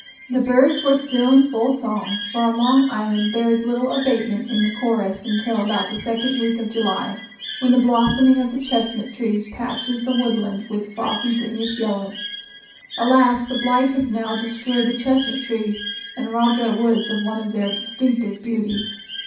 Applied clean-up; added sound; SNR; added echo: none; Bird; 11 dB; reverberation time 0.6 s.